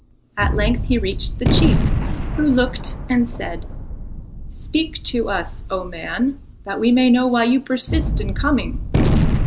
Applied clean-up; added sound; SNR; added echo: none; Gunshot, gunfire; 0 dB; none.